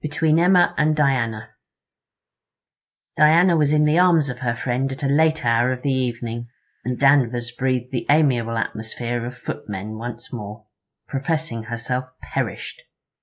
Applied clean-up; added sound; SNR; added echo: neural mask model Resemble Enhance denoiser.